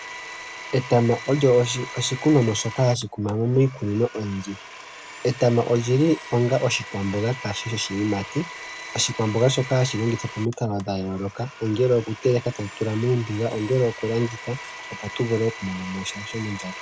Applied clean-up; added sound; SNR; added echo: none; Domestic sounds, home sounds; 14 dB; none.